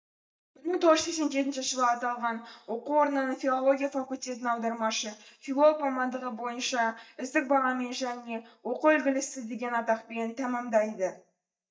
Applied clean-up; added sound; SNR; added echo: neural mask model DeepFilterNet 3.